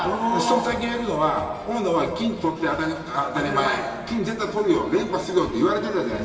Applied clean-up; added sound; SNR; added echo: none; none; none; reverberation time 2.0 s.